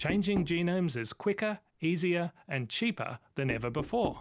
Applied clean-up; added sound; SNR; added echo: none; Knock; 12 dB; none.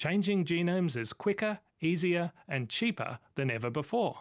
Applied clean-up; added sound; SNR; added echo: none; none; none; none.